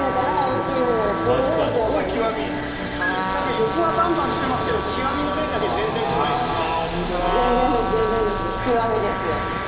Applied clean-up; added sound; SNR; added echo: none; Trumpet; 7 dB; reverberation time 2.6 s.